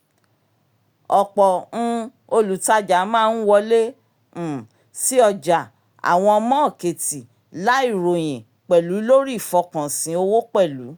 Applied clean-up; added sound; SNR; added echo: none; none; none; none.